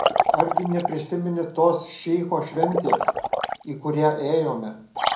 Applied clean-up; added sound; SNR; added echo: none; Liquid; 1 dB; reverberation time 0.6 s.